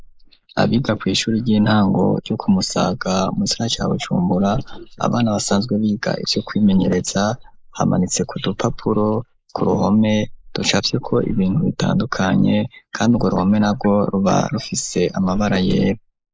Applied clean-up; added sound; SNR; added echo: neural mask model Resemble Enhance denoiser.